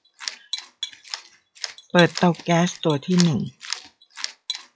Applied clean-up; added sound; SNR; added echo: classical method log-MMSE.